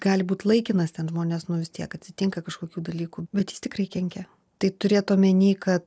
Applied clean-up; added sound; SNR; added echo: none; none; none; none.